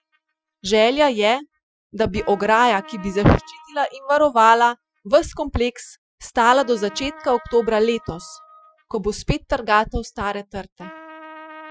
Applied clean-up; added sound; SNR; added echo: classical method Wiener filter.